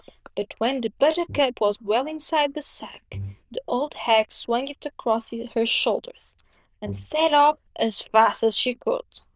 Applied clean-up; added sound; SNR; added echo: neural diffusion model UNIVERSE++.